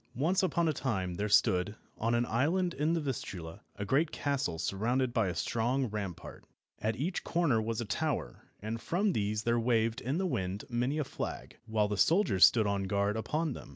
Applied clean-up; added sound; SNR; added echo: none; none; none; none.